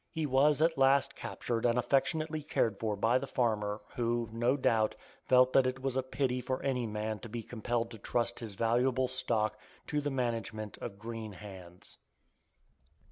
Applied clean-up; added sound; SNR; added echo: none; none; none; none.